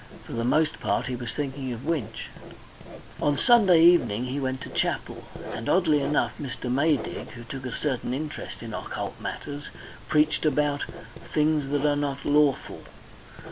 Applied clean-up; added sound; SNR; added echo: none; Writing; 17 dB; none.